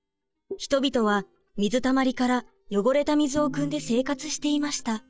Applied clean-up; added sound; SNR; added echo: neural mask model DeepFilterNet 3.